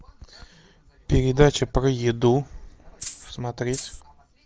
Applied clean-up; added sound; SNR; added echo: none; Rattle (instrument); 13 dB; none.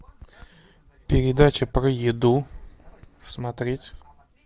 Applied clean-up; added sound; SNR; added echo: none; none; none; none.